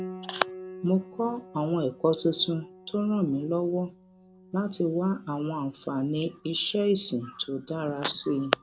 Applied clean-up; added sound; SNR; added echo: none; Piano; 18 dB; none.